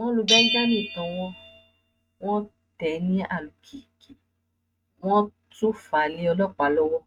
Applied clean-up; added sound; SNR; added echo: neural mask model RNNoise.